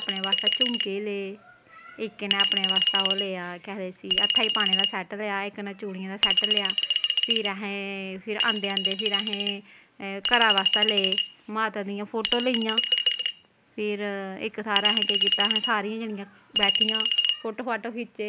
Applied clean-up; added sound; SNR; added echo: none; Chink, clink; -3 dB; none.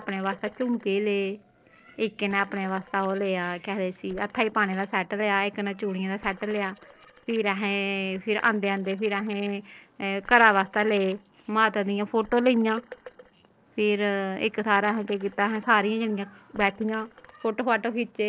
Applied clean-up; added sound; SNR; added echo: neural separator model SepFormer DNS4.